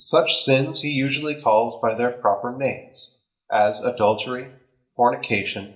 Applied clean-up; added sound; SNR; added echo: none; none; none; reverberation time 0.4 s.